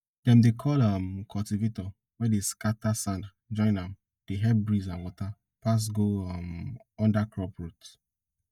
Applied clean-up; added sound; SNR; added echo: neural mask model DeepFilterNet 3.